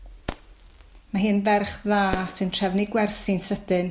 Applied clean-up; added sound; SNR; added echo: none; Fireworks; 15 dB; none.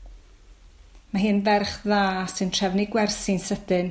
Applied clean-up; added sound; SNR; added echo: none; none; none; none.